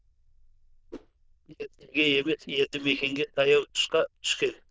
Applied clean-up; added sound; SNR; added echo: neural diffusion model UNIVERSE++.